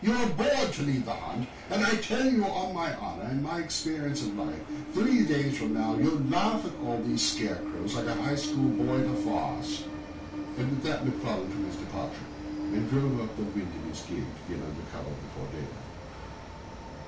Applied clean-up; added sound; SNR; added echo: none; Train; 6 dB; reverberation time 0.3 s.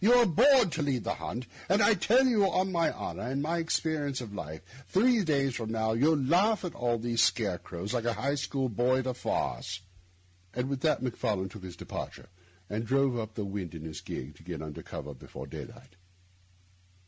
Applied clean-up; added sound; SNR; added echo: none; none; none; none.